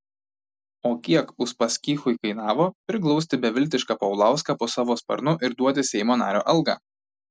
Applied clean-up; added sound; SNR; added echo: none; none; none; none.